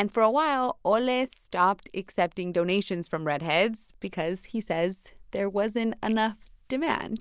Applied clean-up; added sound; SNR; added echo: none; none; none; none.